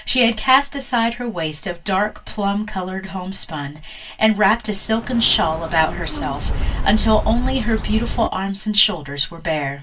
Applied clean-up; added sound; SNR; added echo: none; Bird; 2 dB; reverberation time 0.1 s.